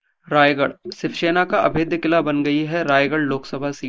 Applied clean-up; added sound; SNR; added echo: neural mask model Resemble Enhance denoiser.